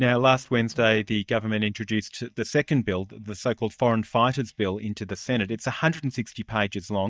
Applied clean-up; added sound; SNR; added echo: neural mask model DeepFilterNet 3.